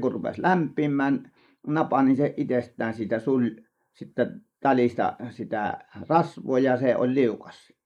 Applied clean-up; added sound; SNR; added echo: neural mask model Resemble Enhance denoiser.